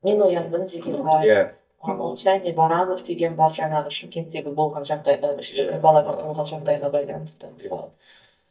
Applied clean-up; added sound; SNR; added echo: neural mask model DeepFilterNet 3.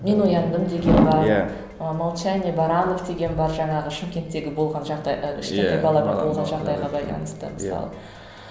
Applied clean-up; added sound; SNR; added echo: none; none; none; none.